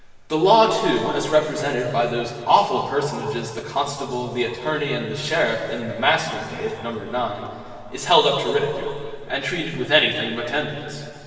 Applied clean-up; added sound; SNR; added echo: none; none; none; reverberation time 2.4 s.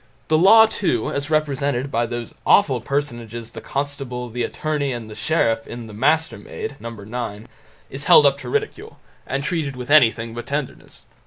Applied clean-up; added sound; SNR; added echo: none; none; none; none.